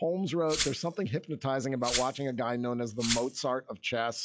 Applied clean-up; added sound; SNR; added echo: classical method log-MMSE.